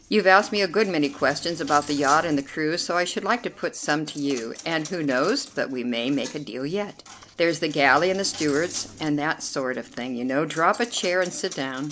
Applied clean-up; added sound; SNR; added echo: none; Coin (dropping); 19 dB; none.